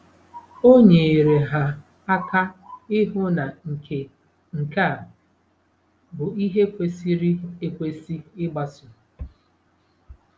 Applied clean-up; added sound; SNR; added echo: none; none; none; none.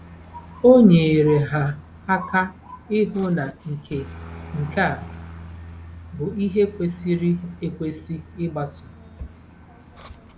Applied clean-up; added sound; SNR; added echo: none; Aircraft; 18 dB; none.